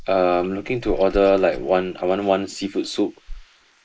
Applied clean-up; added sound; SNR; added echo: neural mask model Resemble Enhance denoiser.